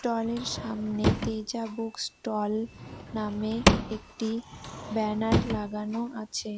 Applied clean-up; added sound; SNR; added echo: none; Drawer open or close / Wood; 0 dB; none.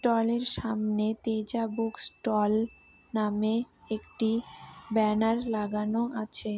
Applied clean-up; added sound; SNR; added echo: none; none; none; none.